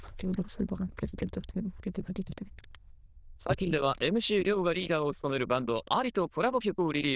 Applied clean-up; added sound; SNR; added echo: neural diffusion model UNIVERSE++.